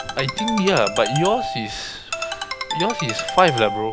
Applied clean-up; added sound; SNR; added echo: none; Ringtone; 5 dB; none.